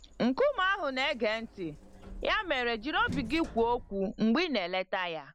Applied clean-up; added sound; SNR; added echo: none; Sliding door; 16 dB; none.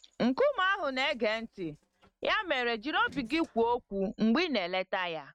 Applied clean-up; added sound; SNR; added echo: neural mask model RNNoise.